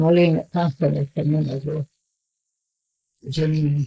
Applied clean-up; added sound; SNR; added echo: neural mask model Resemble Enhance denoiser.